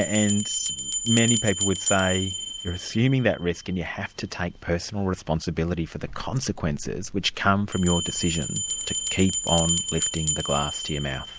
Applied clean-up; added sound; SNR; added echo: none; Bell; 4 dB; none.